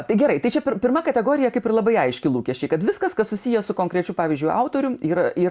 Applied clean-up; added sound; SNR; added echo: none; none; none; none.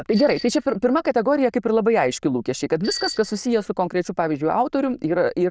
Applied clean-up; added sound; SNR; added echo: neural diffusion model UNIVERSE++.